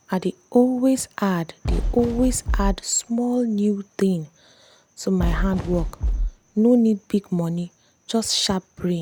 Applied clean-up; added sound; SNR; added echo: none; Fireworks; 2 dB; none.